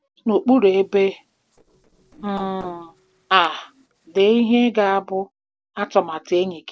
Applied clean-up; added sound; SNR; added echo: neural separator model SepFormer DNS4.